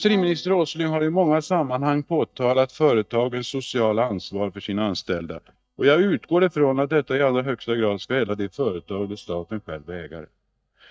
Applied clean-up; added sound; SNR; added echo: neural mask model DeepFilterNet 3.